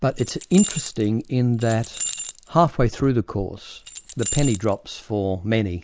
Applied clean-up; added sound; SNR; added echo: none; Keys jangling; 11 dB; none.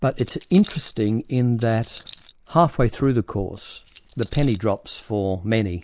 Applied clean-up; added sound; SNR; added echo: neural mask model Resemble Enhance denoiser.